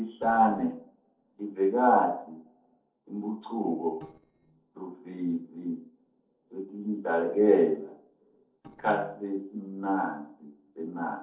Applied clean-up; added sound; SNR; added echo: neural separator model SepFormer DNS4.